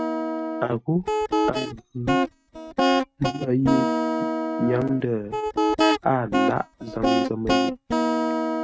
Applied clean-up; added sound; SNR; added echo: neural mask model RNNoise.